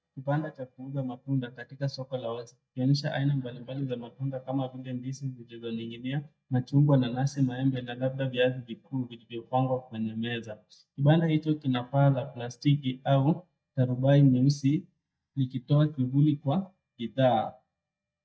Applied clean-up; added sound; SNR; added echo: neural mask model DeepFilterNet 3.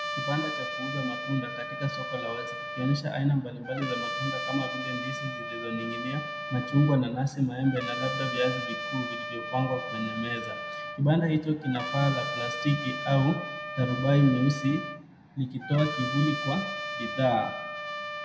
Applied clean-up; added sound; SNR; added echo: none; Trumpet; 6 dB; reverberation time 0.7 s.